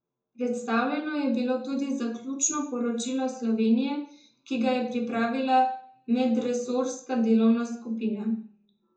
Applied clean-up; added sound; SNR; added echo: none; none; none; reverberation time 0.6 s.